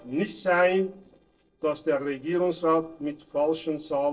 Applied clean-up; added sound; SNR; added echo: neural separator model SepFormer DNS4.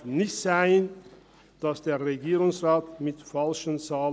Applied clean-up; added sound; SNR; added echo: none; none; none; none.